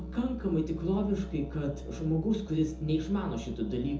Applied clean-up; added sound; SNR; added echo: none; Musical instrument; 10 dB; reverberation time 0.5 s.